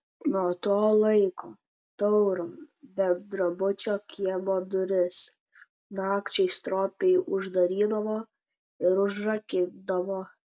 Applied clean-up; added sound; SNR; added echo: none; none; none; none.